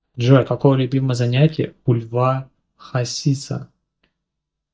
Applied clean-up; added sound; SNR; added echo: neural mask model DeepFilterNet 3.